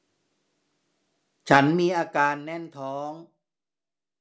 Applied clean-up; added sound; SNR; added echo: none; none; none; none.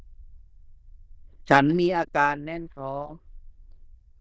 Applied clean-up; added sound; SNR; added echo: neural diffusion model UNIVERSE++.